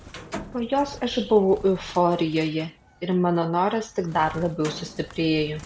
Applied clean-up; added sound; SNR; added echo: none; Bird; 18 dB; none.